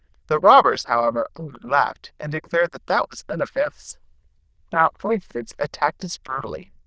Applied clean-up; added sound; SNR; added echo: neural diffusion model UNIVERSE++.